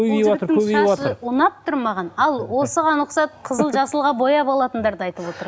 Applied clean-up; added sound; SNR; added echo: none; none; none; none.